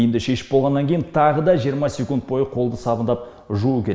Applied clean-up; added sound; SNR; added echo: none; none; none; none.